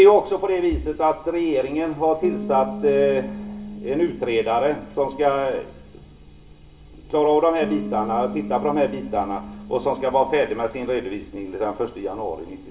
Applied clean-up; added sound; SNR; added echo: none; Bass guitar; 14 dB; reverberation time 0.4 s.